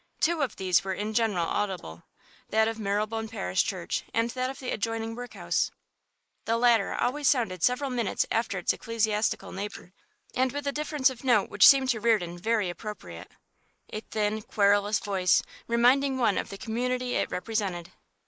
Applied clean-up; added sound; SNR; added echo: neural mask model Resemble Enhance denoiser.